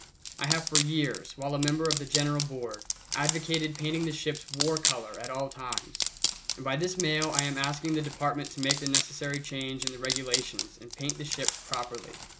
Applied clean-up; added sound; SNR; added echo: none; Wood; 2 dB; none.